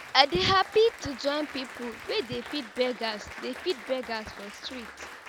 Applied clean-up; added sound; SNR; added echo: none; Applause; 14 dB; none.